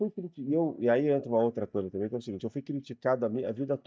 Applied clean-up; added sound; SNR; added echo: neural mask model DeepFilterNet 3.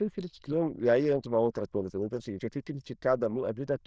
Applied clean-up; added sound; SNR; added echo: neural diffusion model UNIVERSE++.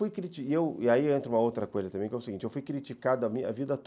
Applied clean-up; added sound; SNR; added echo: none; none; none; none.